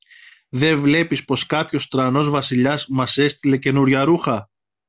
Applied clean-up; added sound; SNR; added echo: none; none; none; none.